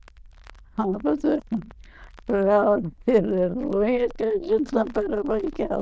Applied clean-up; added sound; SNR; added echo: neural diffusion model UNIVERSE++.